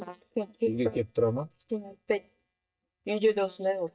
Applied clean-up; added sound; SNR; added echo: neural mask model DeepFilterNet 3.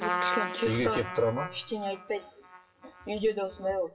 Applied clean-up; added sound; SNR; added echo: classical method WPE with log-MMSE.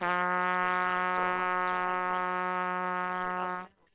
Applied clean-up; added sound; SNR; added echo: neural separator model SepFormer WHAMR!.